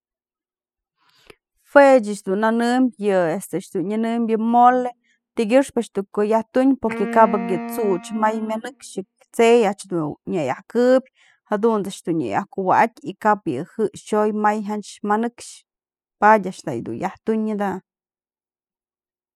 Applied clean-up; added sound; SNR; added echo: classical method spectral subtraction.